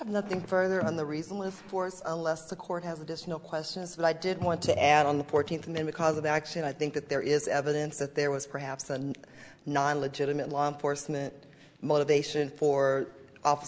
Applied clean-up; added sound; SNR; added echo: none; none; none; none.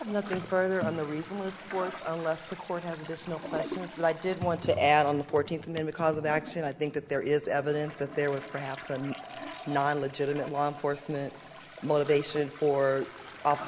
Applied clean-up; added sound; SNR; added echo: none; Toilet flush; 14 dB; none.